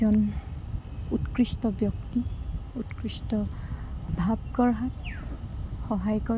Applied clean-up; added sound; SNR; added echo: none; none; none; none.